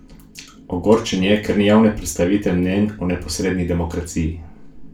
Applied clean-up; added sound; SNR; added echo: none; none; none; reverberation time 0.3 s.